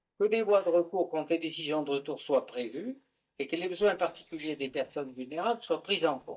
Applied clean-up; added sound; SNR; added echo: neural mask model DeepFilterNet 3.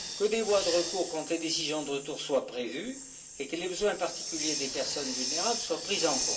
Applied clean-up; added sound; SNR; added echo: none; Hiss; 5 dB; reverberation time 0.2 s.